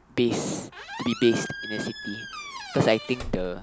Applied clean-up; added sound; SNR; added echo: none; Squeak; 11 dB; none.